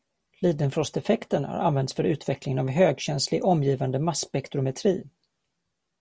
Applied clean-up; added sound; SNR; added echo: none; none; none; none.